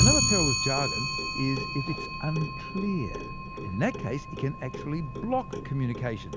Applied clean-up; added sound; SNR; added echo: none; Clock; -1 dB; none.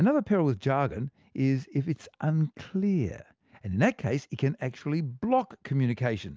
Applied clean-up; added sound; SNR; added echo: none; none; none; none.